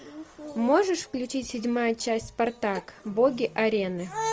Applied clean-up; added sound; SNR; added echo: none; none; none; none.